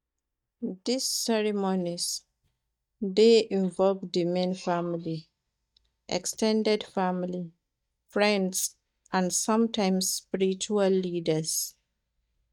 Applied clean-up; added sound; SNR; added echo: neural mask model DeepFilterNet 3.